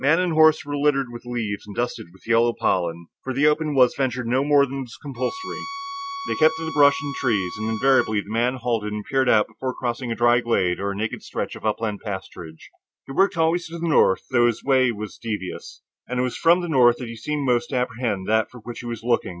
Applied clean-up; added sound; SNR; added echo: none; Bowed string instrument; 11 dB; none.